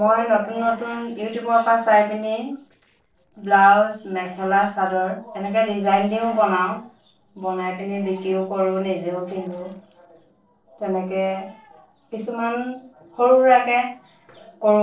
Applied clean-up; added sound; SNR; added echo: neural separator model SepFormer DNS4.